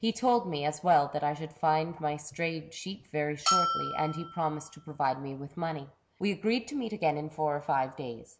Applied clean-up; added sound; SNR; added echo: none; Bell; 2 dB; none.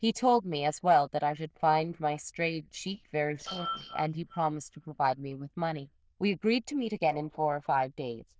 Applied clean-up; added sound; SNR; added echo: neural diffusion model UNIVERSE++.